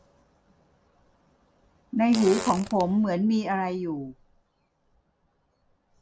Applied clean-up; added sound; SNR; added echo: none; Fart; 8 dB; none.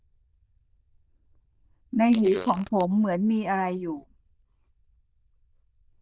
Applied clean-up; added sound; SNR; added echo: neural diffusion model UNIVERSE++.